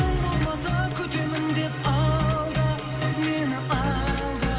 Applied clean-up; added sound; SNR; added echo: none; Piano; 13 dB; reverberation time 2.0 s.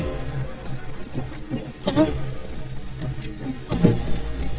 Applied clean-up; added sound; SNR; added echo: neural mask model DeepFilterNet 3.